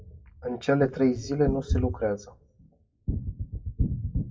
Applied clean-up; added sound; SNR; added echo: classical method WPE with log-MMSE.